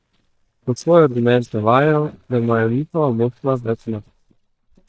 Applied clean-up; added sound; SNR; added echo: neural mask model DeepFilterNet 3.